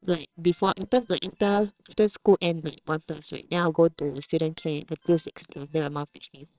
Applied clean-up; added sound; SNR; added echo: neural separator model SepFormer WHAMR!.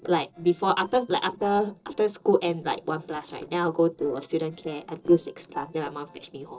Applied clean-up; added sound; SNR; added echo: neural separator model SepFormer DNS4.